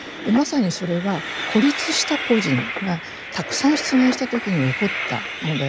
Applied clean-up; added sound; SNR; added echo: none; Train; 7 dB; none.